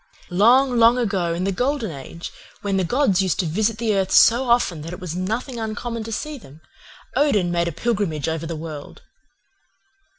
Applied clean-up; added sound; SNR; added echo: none; none; none; none.